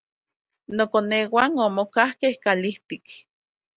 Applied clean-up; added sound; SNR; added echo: none; none; none; none.